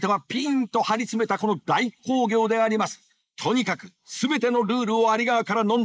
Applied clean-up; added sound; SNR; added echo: neural mask model Resemble Enhance denoiser.